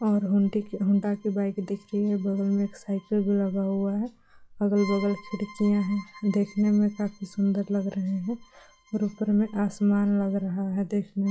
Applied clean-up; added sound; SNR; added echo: classical method log-MMSE.